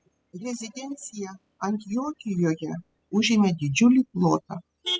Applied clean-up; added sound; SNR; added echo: classical method spectral subtraction.